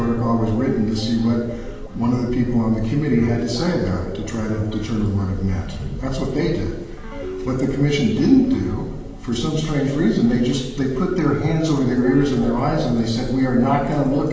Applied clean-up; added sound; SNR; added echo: none; Guitar; 17 dB; reverberation time 1.1 s.